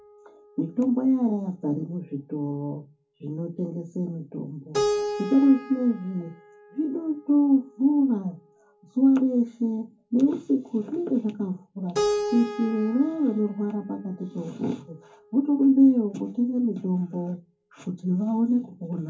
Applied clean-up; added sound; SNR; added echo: none; Keyboard (musical); 12 dB; reverberation time 0.3 s.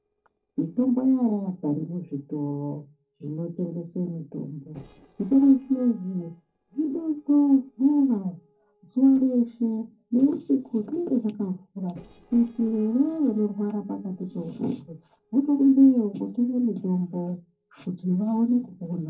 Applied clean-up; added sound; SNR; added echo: neural separator model SepFormer DNS4.